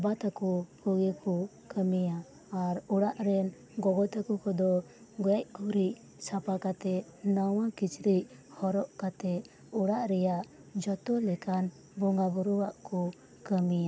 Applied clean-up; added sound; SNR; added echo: none; none; none; none.